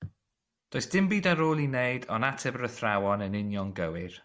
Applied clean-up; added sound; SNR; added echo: none; none; none; none.